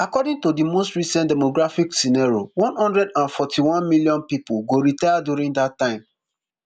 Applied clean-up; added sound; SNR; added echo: none; none; none; none.